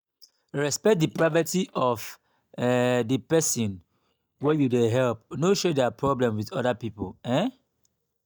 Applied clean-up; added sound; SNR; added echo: neural mask model DeepFilterNet 3.